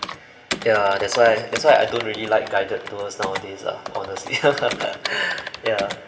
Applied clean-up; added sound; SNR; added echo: none; Computer keyboard; 11 dB; reverberation time 1.3 s.